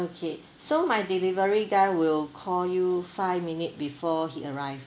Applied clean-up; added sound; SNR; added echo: none; none; none; none.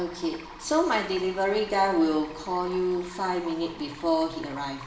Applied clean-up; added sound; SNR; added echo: none; Stream; 17 dB; reverberation time 1.2 s.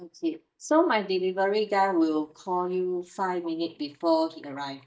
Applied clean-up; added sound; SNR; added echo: neural mask model DeepFilterNet 3.